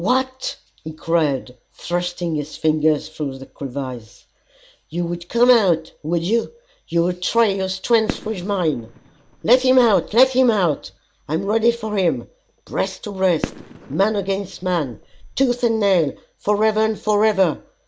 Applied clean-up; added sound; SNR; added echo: none; Fireworks; 14 dB; none.